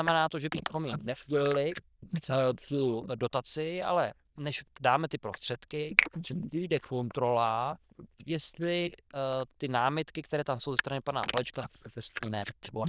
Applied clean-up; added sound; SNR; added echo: neural diffusion model UNIVERSE++.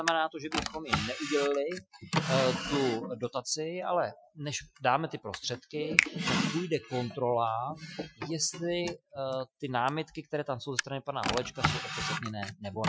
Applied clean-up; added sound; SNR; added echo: classical method Wiener filter.